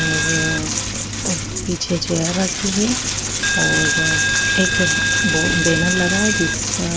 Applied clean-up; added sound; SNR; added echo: none; Coin (dropping); -3 dB; none.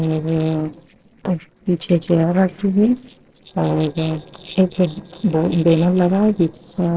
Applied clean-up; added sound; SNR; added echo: neural separator model SepFormer DNS4.